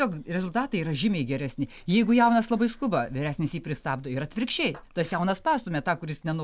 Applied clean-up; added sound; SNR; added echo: none; none; none; none.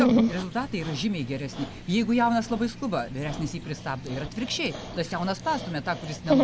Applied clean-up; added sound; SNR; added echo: none; Dog; 1 dB; none.